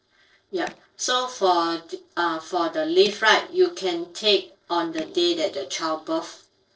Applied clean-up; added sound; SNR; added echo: neural separator model SepFormer DNS4.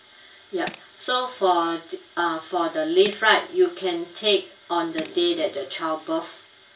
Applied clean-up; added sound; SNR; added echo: none; Tools; 19 dB; reverberation time 0.2 s.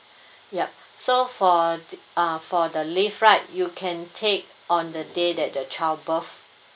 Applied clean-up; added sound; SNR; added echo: none; none; none; none.